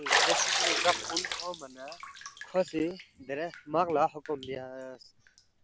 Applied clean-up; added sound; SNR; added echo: none; Bathtub (filling or washing); 0 dB; none.